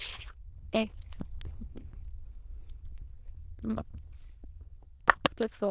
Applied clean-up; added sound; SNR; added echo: neural diffusion model UNIVERSE++.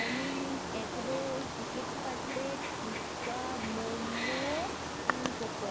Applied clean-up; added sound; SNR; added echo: none; Wild animals; -3 dB; none.